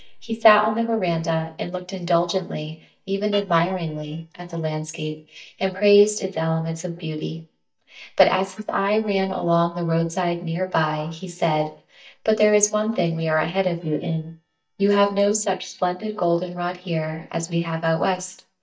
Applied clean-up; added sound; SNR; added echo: neural mask model DeepFilterNet 3.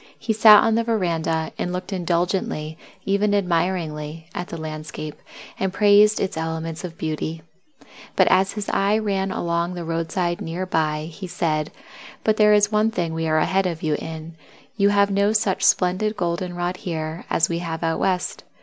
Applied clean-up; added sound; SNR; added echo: none; none; none; none.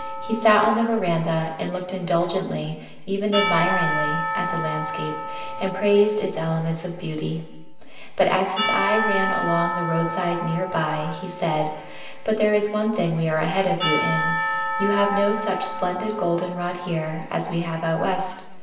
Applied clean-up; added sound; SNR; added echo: none; Church bell / Percussion; 6 dB; reverberation time 1.0 s.